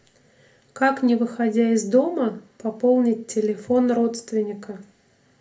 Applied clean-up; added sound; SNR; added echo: none; none; none; reverberation time 0.3 s.